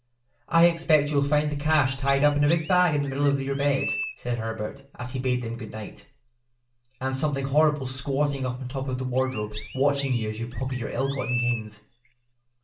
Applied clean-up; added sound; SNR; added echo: none; Chirp, tweet; 13 dB; reverberation time 0.3 s.